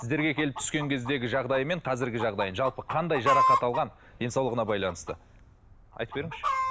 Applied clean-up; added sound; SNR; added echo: none; Chicken, rooster; 3 dB; none.